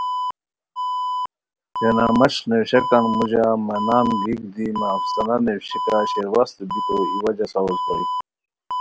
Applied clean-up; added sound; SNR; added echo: none; Alarm; 5 dB; none.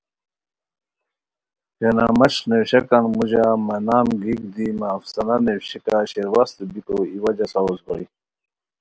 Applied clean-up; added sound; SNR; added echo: none; none; none; none.